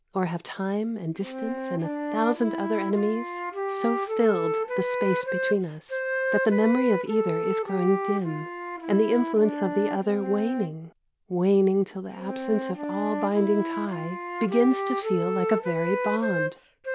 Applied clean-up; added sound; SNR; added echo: none; Wind instrument, woodwind instrument; 4 dB; none.